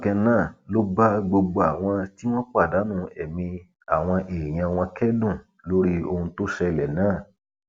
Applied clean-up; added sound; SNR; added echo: none; none; none; none.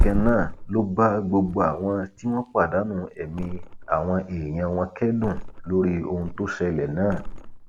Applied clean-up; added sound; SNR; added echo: none; Thump, thud; 6 dB; none.